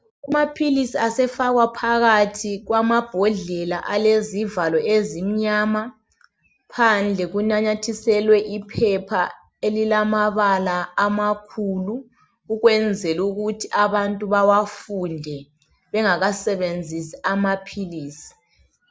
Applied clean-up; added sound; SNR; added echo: none; none; none; none.